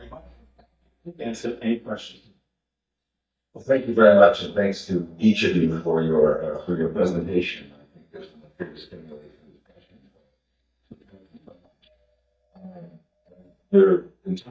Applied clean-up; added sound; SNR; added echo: neural mask model DeepFilterNet 3.